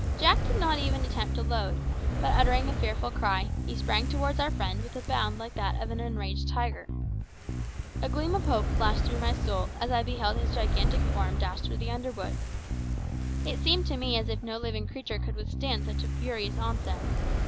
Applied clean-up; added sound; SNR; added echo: none; Bass guitar + Fire; -4 dB; none.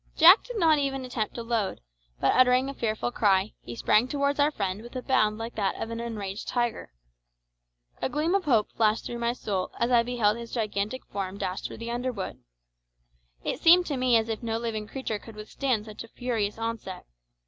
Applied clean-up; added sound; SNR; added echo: none; none; none; none.